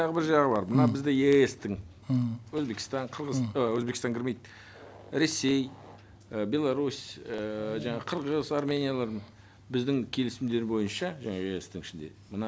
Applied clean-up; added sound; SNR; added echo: none; none; none; none.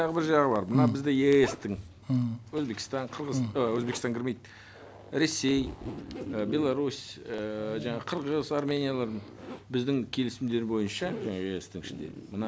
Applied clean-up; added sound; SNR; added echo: none; Zipper (clothing); 15 dB; none.